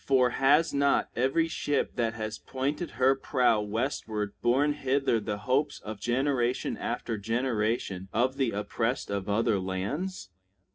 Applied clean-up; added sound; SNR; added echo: none; none; none; reverberation time 0.3 s.